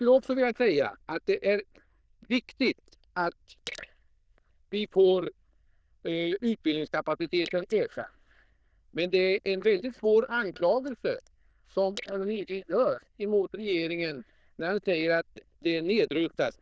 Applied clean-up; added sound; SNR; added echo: neural diffusion model UNIVERSE++.